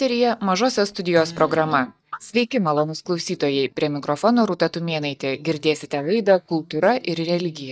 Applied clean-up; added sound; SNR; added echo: neural mask model DeepFilterNet 3.